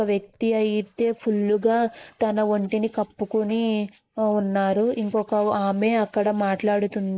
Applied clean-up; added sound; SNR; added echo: neural mask model Resemble Enhance denoiser.